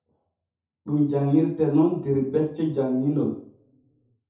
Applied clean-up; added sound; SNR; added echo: none; none; none; reverberation time 0.5 s.